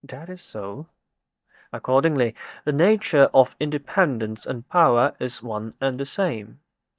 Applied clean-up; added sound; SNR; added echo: neural mask model DeepFilterNet 3.